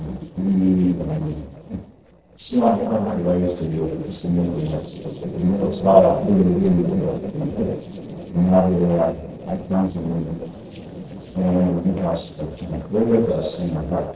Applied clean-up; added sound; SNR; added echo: neural separator model SepFormer DNS4.